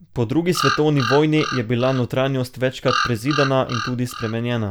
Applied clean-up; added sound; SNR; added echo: none; Bird vocalization, bird call, bird song; 6 dB; none.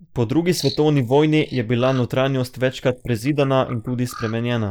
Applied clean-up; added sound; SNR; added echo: neural mask model Resemble Enhance denoiser.